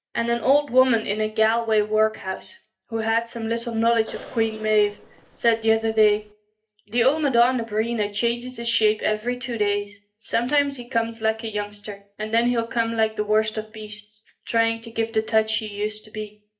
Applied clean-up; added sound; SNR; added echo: none; Cough; 19 dB; reverberation time 0.3 s.